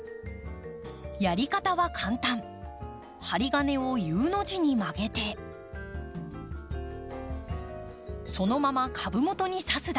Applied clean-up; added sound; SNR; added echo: none; none; none; none.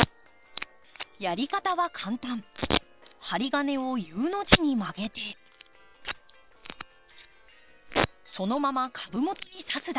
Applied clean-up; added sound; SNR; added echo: neural separator model SepFormer WHAM!.